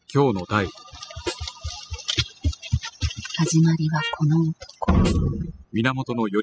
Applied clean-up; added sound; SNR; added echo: classical method spectral subtraction.